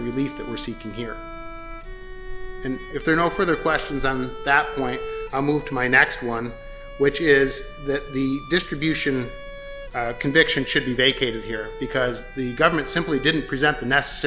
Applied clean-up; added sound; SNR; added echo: none; Bowed string instrument; 15 dB; none.